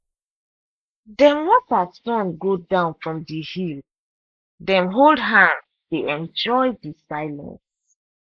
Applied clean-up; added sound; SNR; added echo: neural mask model Resemble Enhance denoiser.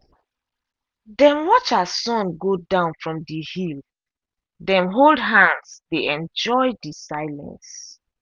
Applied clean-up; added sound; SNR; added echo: none; none; none; none.